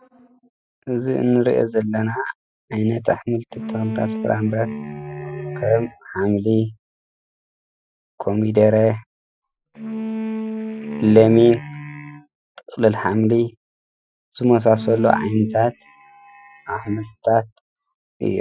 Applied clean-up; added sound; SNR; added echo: classical method Wiener filter.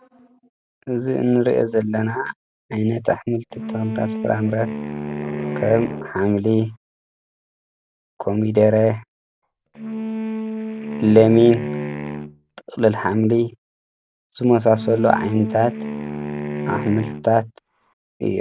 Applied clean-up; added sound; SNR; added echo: none; Wind instrument, woodwind instrument; 7 dB; none.